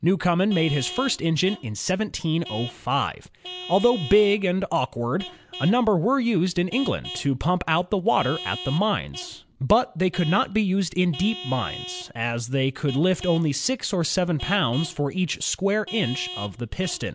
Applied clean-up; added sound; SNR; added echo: none; Vehicle horn, car horn, honking / Truck; 15 dB; none.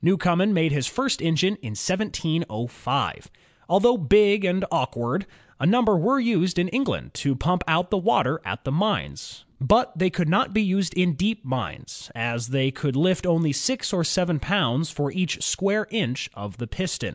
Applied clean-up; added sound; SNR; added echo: none; none; none; none.